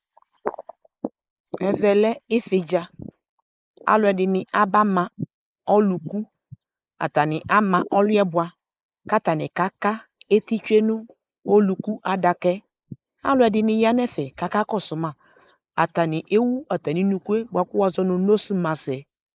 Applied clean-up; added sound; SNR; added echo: neural mask model Resemble Enhance denoiser.